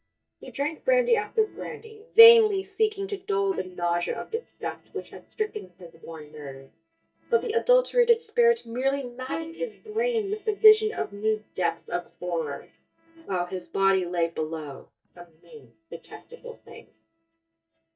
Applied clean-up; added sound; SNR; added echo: neural mask model DeepFilterNet 3.